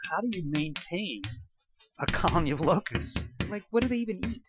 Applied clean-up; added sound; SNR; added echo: classical method Wiener filter.